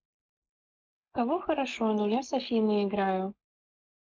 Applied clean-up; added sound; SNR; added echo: neural mask model Resemble Enhance denoiser.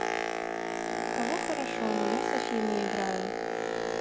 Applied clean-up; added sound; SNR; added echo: none; Boat, Water vehicle; -4 dB; none.